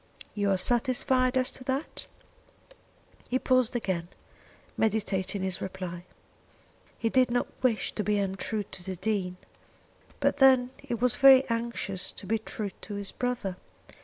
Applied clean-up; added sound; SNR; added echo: none; none; none; none.